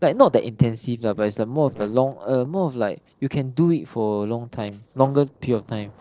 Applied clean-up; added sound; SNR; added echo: neural separator model SepFormer DNS4.